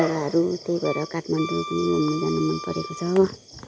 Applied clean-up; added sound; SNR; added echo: none; Wind instrument, woodwind instrument; 12 dB; none.